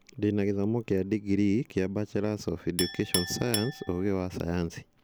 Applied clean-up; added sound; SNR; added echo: none; Chink, clink; 11 dB; none.